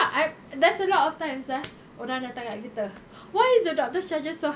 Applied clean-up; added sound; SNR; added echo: none; none; none; none.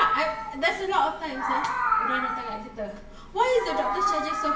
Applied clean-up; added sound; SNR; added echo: none; Meow; 0 dB; reverberation time 0.8 s.